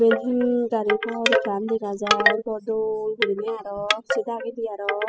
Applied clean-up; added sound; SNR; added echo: classical method spectral subtraction.